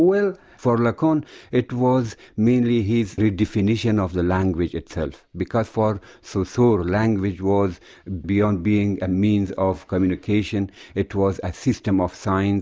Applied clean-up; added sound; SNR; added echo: none; none; none; none.